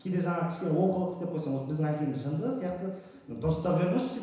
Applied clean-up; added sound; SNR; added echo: none; none; none; reverberation time 1.0 s.